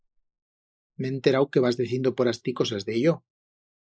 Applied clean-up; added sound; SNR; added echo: neural mask model Resemble Enhance denoiser.